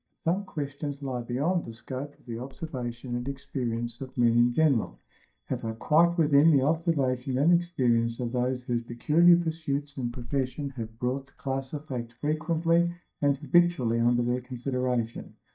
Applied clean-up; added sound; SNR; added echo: neural mask model DeepFilterNet 3.